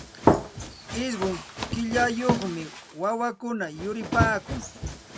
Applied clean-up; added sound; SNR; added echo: none; Run; 0 dB; none.